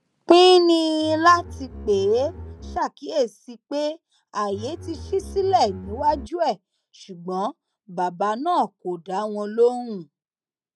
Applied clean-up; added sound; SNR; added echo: none; Bowed string instrument; 15 dB; none.